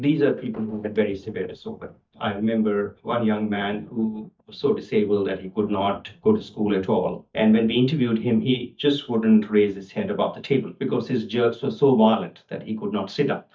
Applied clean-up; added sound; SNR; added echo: neural mask model DeepFilterNet 3.